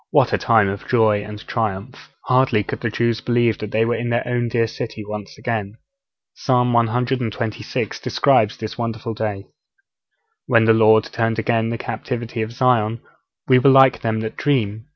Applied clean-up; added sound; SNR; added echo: none; none; none; none.